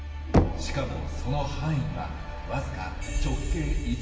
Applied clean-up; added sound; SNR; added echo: none; Knock; 2 dB; reverberation time 1.2 s.